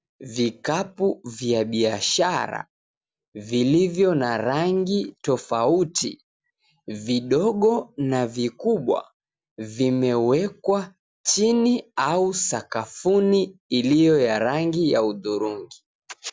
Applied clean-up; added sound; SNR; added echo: none; none; none; none.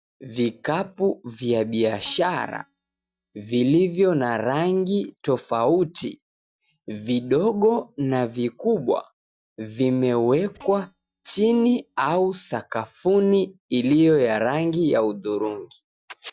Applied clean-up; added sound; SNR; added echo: neural mask model DeepFilterNet 3.